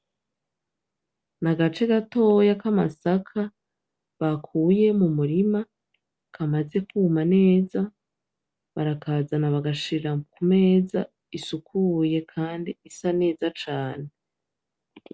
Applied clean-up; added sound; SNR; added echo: none; none; none; none.